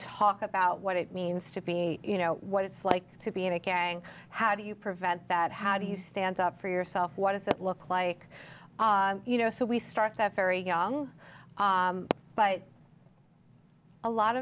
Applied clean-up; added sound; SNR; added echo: none; Fireworks; 15 dB; none.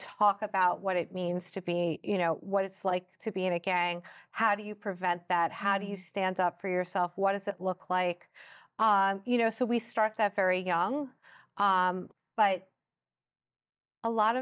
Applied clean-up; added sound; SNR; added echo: neural mask model DeepFilterNet 3.